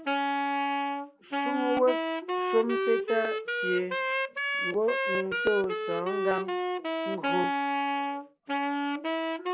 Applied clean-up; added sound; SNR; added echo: none; Wind instrument, woodwind instrument; -2 dB; none.